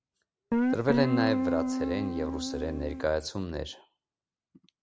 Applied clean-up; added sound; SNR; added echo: none; Guitar; -3 dB; none.